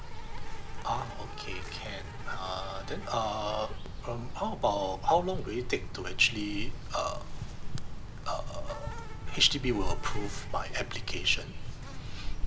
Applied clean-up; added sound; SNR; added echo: none; Insect; 0 dB; none.